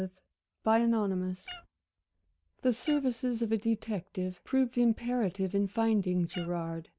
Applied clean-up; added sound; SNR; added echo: none; Meow; 19 dB; none.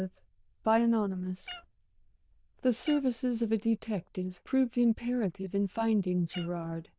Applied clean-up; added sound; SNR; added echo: neural diffusion model UNIVERSE++.